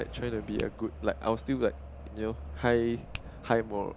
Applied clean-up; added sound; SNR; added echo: none; Alarm / Truck + Finger snapping; 11 dB; none.